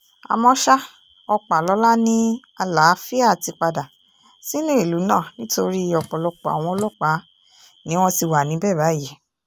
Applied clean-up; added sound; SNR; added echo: none; Drip; 20 dB; none.